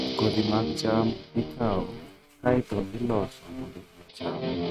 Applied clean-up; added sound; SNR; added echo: neural mask model RNNoise.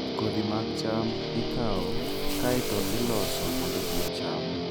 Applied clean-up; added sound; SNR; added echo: none; Hiss / Insect + Guitar; -3 dB; none.